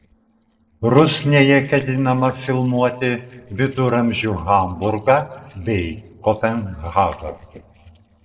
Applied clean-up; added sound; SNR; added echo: neural separator model SepFormer DNS4.